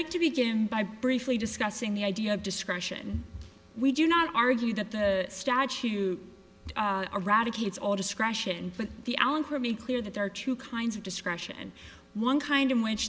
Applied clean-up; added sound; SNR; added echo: none; none; none; none.